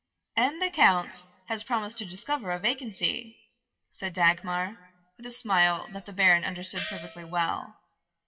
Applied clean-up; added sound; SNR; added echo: classical method WPE with log-MMSE.